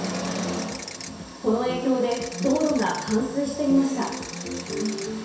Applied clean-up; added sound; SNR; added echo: none; Ratchet, pawl / Percussion; 13 dB; reverberation time 0.7 s.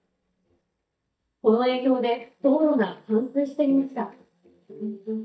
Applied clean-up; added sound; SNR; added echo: neural mask model DeepFilterNet 3.